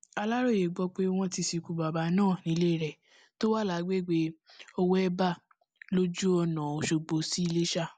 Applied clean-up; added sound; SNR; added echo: none; none; none; none.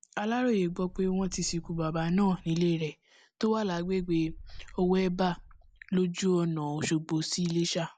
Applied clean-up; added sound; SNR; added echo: none; Wind; 17 dB; none.